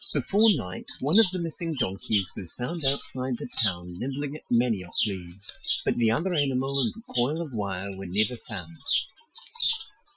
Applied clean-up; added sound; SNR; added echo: classical method Wiener filter.